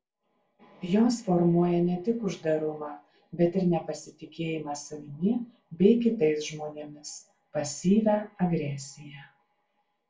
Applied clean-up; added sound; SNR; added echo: none; none; none; reverberation time 0.2 s.